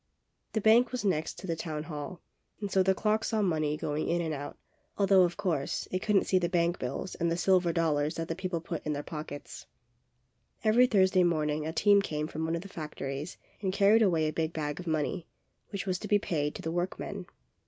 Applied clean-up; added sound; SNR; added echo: none; none; none; none.